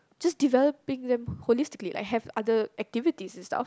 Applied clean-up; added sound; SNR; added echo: none; none; none; none.